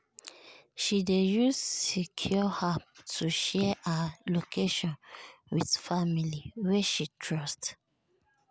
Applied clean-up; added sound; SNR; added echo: none; none; none; none.